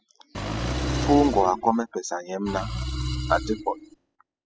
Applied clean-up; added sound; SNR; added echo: classical method spectral subtraction.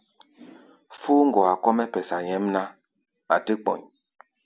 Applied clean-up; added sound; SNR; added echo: none; none; none; none.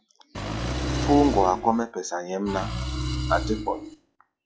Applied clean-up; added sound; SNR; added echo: classical method log-MMSE.